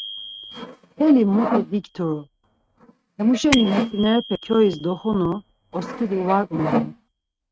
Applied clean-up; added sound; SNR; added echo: neural mask model RNNoise.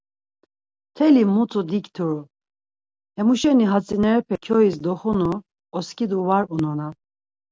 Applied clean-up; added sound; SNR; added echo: none; none; none; none.